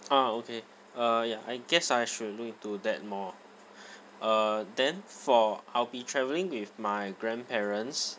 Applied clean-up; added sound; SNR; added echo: none; none; none; none.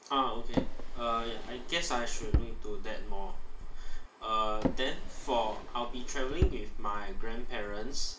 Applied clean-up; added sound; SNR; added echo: none; Drawer open or close; -5 dB; reverberation time 0.4 s.